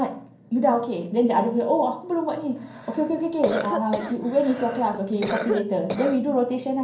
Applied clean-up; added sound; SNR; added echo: none; Cough; 8 dB; reverberation time 0.6 s.